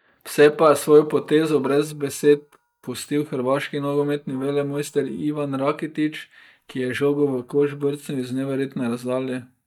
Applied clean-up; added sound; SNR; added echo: neural mask model DeepFilterNet 3.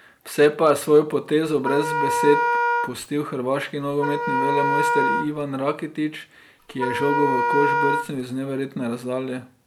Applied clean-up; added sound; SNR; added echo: none; Wind instrument, woodwind instrument; -1 dB; none.